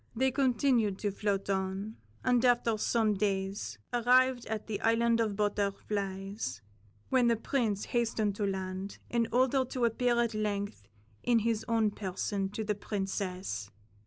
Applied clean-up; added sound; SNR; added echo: none; none; none; none.